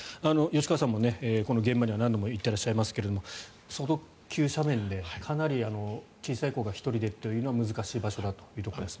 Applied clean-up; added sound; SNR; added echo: none; none; none; none.